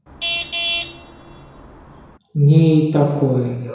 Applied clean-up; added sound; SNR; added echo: none; Traffic noise, roadway noise / Vehicle horn, car horn, honking; 8 dB; reverberation time 1.0 s.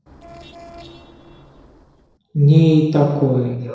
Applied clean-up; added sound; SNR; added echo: neural separator model SepFormer DNS4.